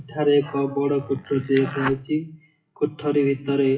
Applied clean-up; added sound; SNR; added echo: classical method WPE with log-MMSE.